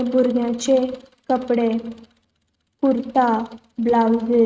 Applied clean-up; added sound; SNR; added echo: neural mask model RNNoise.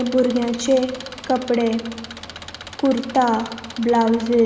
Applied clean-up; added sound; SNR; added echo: none; Engine; 16 dB; none.